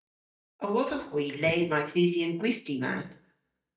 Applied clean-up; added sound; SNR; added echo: neural mask model DeepFilterNet 3.